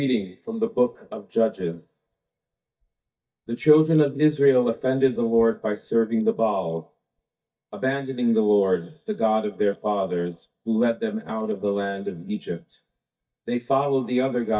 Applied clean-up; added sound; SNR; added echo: neural mask model DeepFilterNet 3.